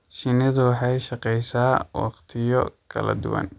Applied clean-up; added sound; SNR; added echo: none; none; none; none.